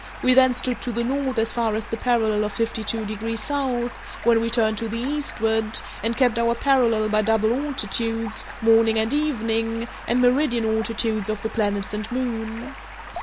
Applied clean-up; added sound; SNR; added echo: none; Stream; 15 dB; none.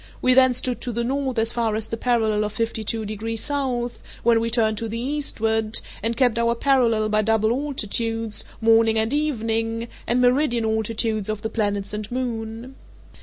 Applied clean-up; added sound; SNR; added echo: none; none; none; none.